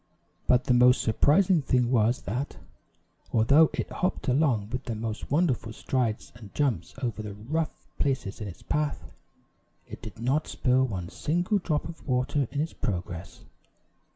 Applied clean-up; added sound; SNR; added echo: none; none; none; none.